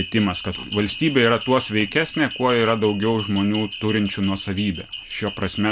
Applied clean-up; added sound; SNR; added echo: none; Bell; 9 dB; none.